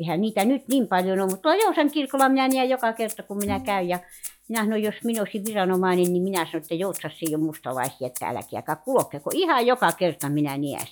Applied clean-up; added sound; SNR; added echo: classical method log-MMSE.